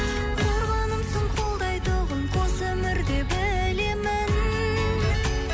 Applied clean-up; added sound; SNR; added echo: none; none; none; none.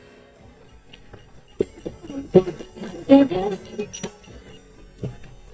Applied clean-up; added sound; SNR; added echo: neural mask model DeepFilterNet 3.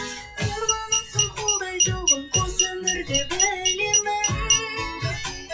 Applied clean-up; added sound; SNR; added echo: classical method WPE with log-MMSE.